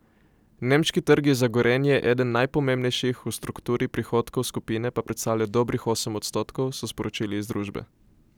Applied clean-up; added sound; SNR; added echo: none; none; none; none.